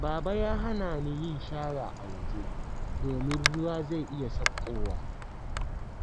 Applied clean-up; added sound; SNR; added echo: none; Wind; -2 dB; none.